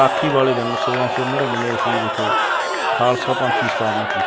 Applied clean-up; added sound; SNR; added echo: none; Crowd / Cheering; -1 dB; none.